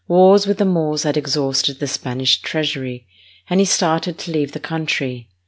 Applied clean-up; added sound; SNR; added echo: none; none; none; none.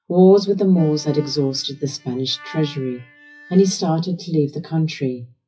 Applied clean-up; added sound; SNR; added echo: classical method WPE with log-MMSE.